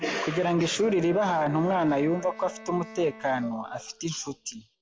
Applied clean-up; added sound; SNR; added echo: none; Bowed string instrument; 19 dB; none.